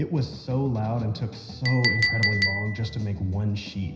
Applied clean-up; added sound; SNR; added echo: none; Chink, clink; 4 dB; reverberation time 0.9 s.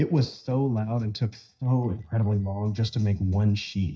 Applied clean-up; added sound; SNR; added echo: neural mask model DeepFilterNet 3.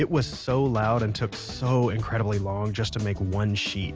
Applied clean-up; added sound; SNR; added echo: none; none; none; none.